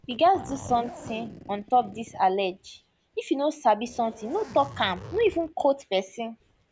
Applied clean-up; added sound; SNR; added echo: none; Zipper (clothing); 18 dB; none.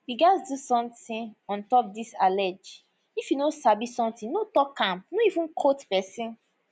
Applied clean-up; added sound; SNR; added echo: none; none; none; none.